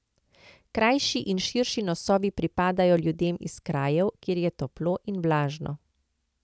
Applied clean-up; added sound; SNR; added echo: none; none; none; none.